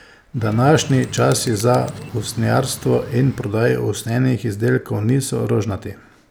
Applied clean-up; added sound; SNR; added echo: none; Bird; 15 dB; none.